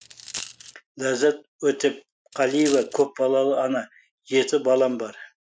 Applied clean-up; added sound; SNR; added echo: classical method Wiener filter.